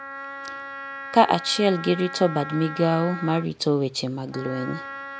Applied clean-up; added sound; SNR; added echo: none; Wind instrument, woodwind instrument; 12 dB; none.